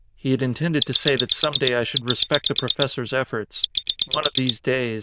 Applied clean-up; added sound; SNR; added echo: neural diffusion model UNIVERSE++.